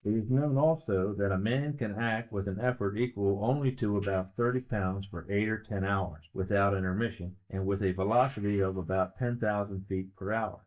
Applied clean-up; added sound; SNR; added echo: neural mask model DeepFilterNet 3.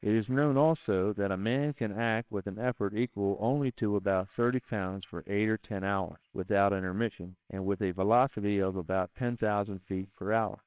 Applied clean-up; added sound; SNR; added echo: neural separator model SepFormer WHAMR!.